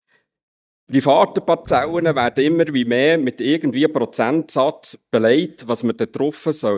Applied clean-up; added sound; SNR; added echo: neural mask model DeepFilterNet 3.